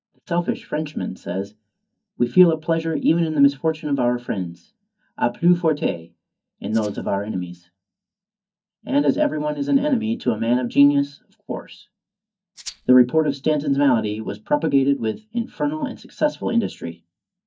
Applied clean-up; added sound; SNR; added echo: neural mask model DeepFilterNet 3.